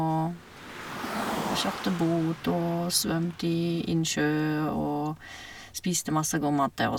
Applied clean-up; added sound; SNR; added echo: none; Car; 12 dB; none.